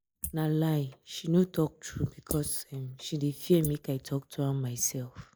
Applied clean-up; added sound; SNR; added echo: neural mask model Resemble Enhance denoiser.